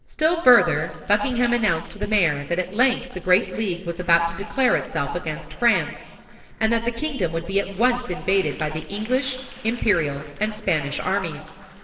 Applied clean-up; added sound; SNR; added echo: neural separator model SepFormer DNS4.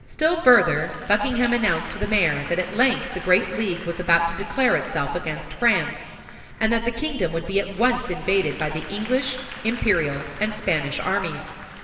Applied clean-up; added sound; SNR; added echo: none; Applause / Crowd; 17 dB; reverberation time 2.1 s.